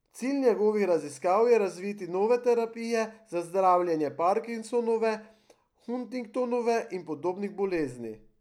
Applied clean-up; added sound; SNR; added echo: none; none; none; none.